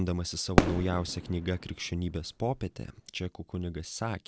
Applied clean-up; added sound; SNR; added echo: none; Fireworks; 0 dB; none.